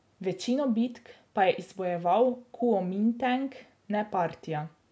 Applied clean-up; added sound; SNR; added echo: none; none; none; none.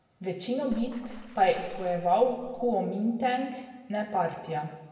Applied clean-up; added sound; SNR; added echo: none; Water / Splash, splatter; 14 dB; reverberation time 1.2 s.